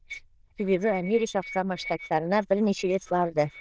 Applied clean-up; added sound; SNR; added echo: neural diffusion model UNIVERSE++.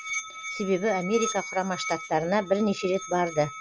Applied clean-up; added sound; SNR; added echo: none; Musical instrument; 10 dB; none.